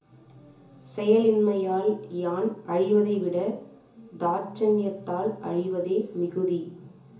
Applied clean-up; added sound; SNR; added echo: none; none; none; reverberation time 0.6 s.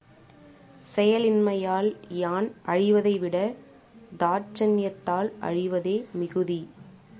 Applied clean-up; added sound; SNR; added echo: none; none; none; none.